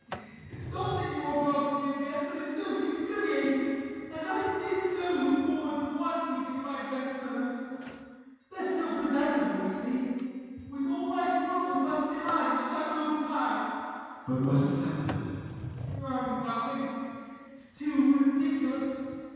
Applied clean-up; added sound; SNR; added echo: none; Sliding door; 17 dB; reverberation time 2.1 s.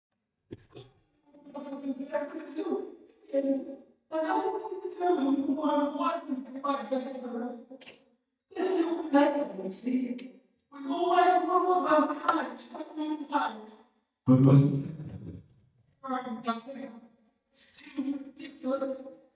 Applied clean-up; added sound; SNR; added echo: neural mask model DeepFilterNet 3.